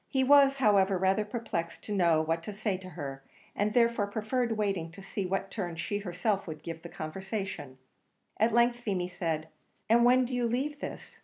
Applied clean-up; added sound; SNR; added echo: none; none; none; none.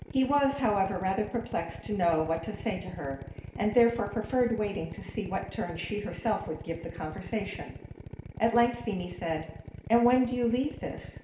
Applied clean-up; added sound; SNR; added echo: none; Drill; 13 dB; reverberation time 0.8 s.